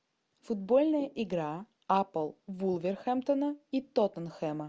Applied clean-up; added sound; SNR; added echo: none; none; none; none.